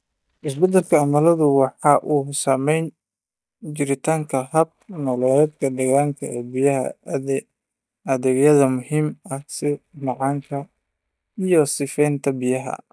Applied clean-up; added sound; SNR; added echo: neural mask model DeepFilterNet 3.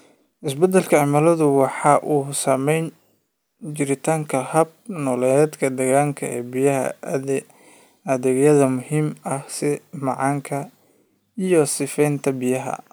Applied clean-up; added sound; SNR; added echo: none; none; none; none.